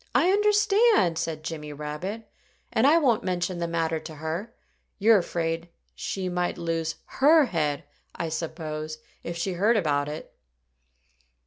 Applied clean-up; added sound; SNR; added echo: none; none; none; none.